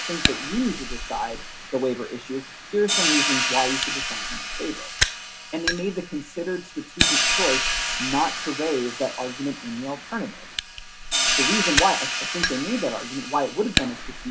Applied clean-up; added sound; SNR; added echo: none; Fire + Hi-hat; -2 dB; none.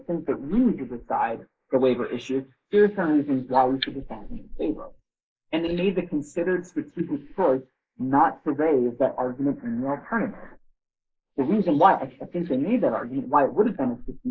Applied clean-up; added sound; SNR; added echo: neural mask model Resemble Enhance denoiser.